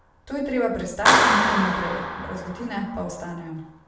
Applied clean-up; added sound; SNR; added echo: none; Clapping; -4 dB; reverberation time 0.6 s.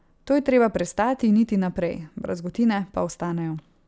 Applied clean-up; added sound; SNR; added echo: none; none; none; none.